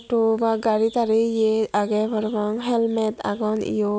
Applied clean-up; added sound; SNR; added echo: none; none; none; none.